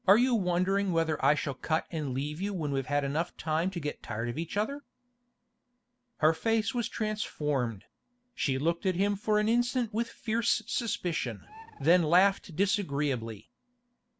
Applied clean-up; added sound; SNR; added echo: none; Bird; 18 dB; none.